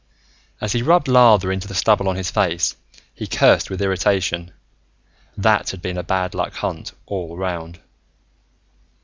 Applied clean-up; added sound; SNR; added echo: none; none; none; none.